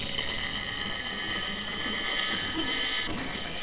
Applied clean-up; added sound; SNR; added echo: neural separator model SepFormer WHAMR!.